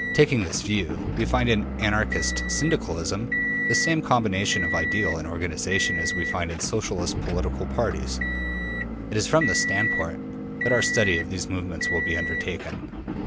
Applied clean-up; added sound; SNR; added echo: none; Motor vehicle (road) / Engine; 1 dB; none.